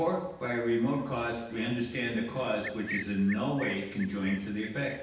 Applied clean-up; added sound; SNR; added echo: none; Cricket; 11 dB; reverberation time 0.9 s.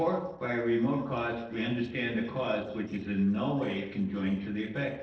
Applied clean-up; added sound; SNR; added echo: neural separator model SepFormer DNS4.